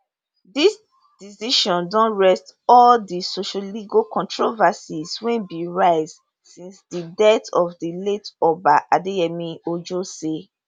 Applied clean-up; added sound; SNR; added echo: none; none; none; none.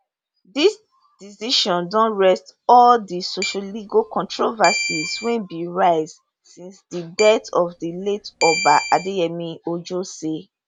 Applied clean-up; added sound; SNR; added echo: none; Keyboard (musical); 8 dB; none.